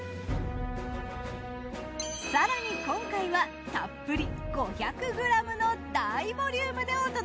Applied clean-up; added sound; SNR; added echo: none; none; none; none.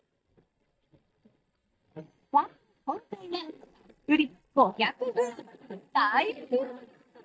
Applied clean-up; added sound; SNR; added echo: neural mask model DeepFilterNet 3.